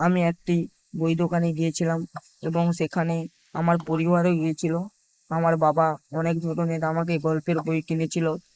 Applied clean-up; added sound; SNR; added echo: neural mask model Resemble Enhance denoiser.